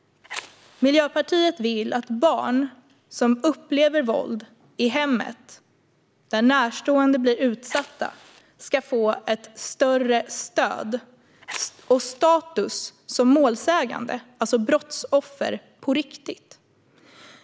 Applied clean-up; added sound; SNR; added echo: none; Fire; 18 dB; none.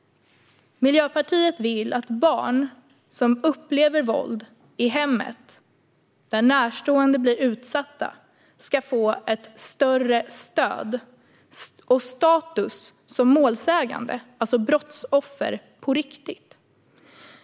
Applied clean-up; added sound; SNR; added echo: none; none; none; none.